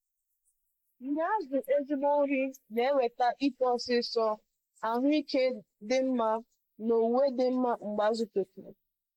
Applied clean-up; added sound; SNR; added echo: neural mask model Resemble Enhance denoiser.